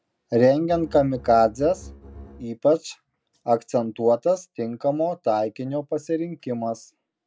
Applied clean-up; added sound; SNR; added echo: none; Bowed string instrument; 18 dB; none.